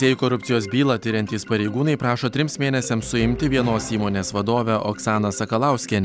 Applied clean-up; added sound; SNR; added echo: none; none; none; none.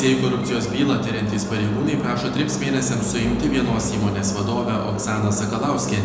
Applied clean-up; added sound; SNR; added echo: none; Engine; 5 dB; reverberation time 0.9 s.